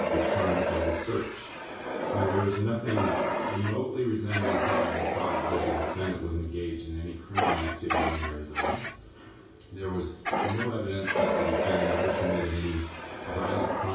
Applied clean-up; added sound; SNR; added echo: none; Fire; -1 dB; reverberation time 0.6 s.